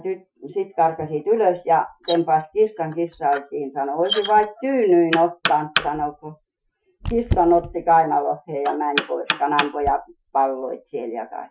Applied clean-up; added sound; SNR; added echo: classical method Wiener filter.